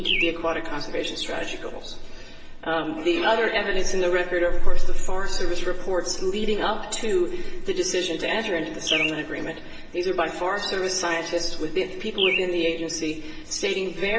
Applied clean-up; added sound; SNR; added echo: none; Bird; 8 dB; reverberation time 1.3 s.